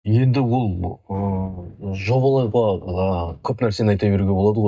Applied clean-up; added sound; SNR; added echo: neural mask model DeepFilterNet 3.